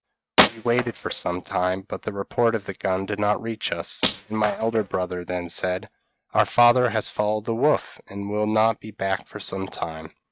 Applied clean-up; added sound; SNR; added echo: neural mask model RNNoise.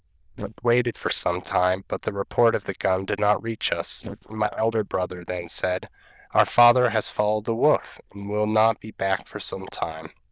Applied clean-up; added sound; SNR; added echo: neural diffusion model UNIVERSE++.